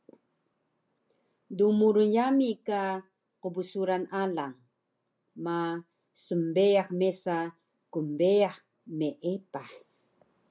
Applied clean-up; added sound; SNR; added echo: none; none; none; none.